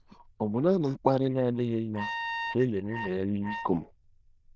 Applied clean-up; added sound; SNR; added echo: neural diffusion model UNIVERSE++.